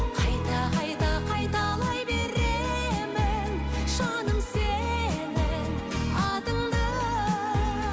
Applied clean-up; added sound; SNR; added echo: none; none; none; none.